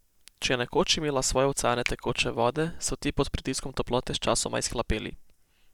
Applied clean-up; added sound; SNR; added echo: neural mask model DeepFilterNet 3.